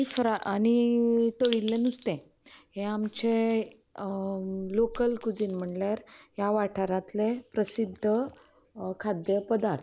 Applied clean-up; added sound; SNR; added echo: neural mask model Resemble Enhance denoiser.